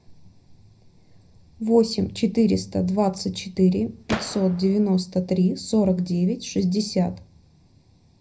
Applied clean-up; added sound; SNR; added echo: none; Gunshot, gunfire; 12 dB; reverberation time 0.4 s.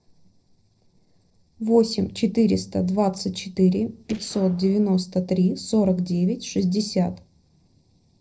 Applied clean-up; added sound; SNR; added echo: neural separator model SepFormer DNS4.